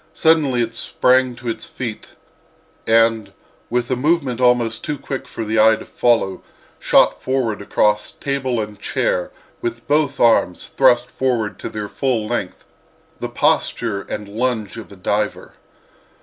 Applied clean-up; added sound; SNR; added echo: none; none; none; none.